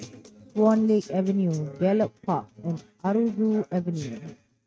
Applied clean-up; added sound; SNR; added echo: neural mask model RNNoise.